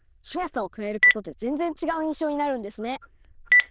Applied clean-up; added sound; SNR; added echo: neural diffusion model UNIVERSE++.